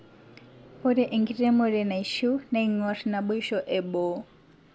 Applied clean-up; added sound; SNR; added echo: none; none; none; none.